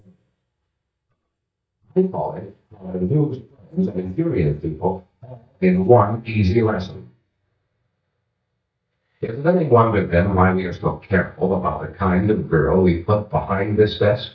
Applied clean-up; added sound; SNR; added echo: neural mask model DeepFilterNet 3.